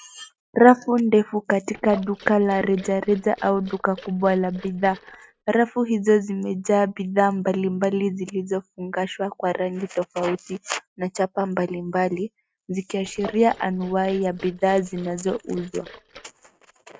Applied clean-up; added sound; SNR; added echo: neural mask model RNNoise.